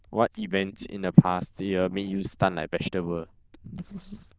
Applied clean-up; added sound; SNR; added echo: neural diffusion model UNIVERSE++.